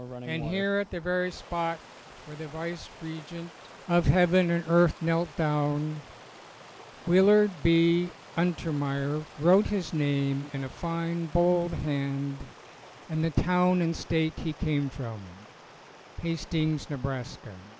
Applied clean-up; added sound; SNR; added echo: none; Stream; 19 dB; none.